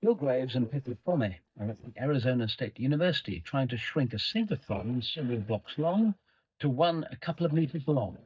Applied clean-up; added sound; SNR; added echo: neural mask model DeepFilterNet 3.